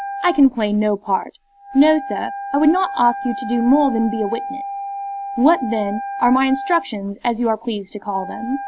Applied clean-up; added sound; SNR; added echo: none; Wind instrument, woodwind instrument; 10 dB; none.